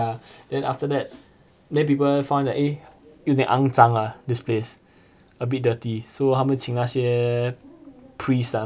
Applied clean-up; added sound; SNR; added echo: none; none; none; none.